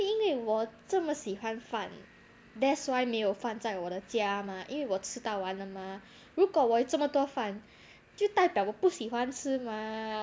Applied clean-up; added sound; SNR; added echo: none; none; none; none.